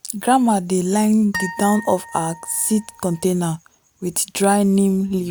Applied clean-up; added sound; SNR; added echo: none; Harp; 14 dB; none.